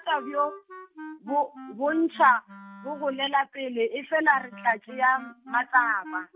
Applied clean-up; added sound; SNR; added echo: neural mask model RNNoise.